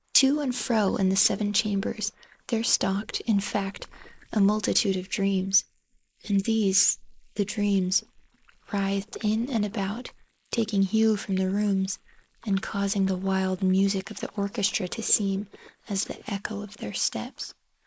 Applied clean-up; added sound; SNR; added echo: neural mask model Resemble Enhance denoiser.